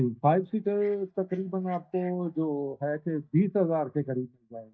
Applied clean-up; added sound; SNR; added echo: neural mask model DeepFilterNet 3.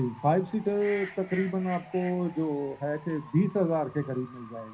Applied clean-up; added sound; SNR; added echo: none; Bird / Fowl; 17 dB; reverberation time 0.4 s.